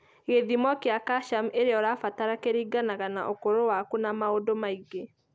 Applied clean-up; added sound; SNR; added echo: none; none; none; none.